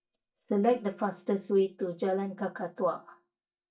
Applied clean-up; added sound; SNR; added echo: neural mask model DeepFilterNet 3.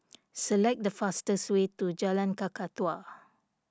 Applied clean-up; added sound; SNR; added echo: none; none; none; none.